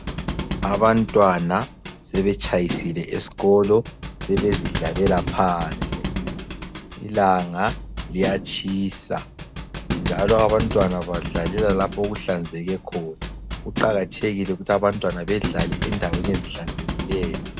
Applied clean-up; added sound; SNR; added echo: none; Thump, thud; 6 dB; none.